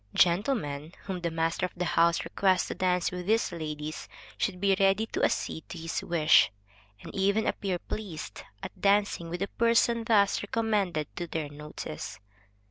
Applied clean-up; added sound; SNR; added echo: none; none; none; none.